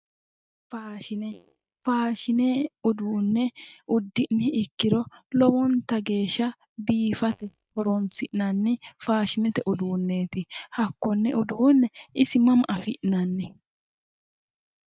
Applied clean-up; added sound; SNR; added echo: neural mask model DeepFilterNet 3.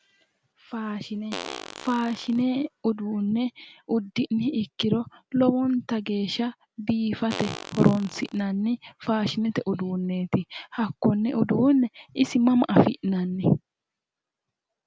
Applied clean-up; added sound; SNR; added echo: none; Fart; 13 dB; none.